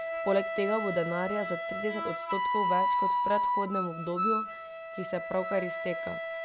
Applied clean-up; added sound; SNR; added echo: none; Wind instrument, woodwind instrument; -1 dB; none.